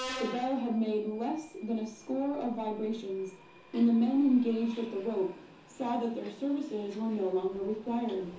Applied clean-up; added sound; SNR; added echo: none; Subway, metro, underground; 16 dB; reverberation time 0.6 s.